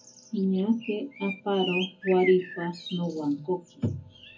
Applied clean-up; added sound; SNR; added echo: none; Bird; 13 dB; reverberation time 0.4 s.